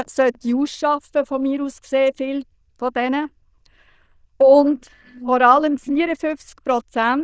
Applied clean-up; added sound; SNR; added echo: neural diffusion model UNIVERSE++.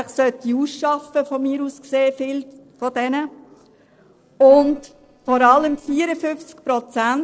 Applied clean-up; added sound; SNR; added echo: neural separator model SepFormer DNS4.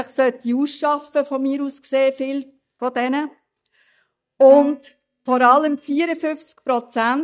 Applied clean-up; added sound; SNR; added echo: neural mask model DeepFilterNet 3.